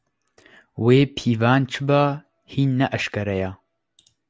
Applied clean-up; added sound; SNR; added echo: none; none; none; none.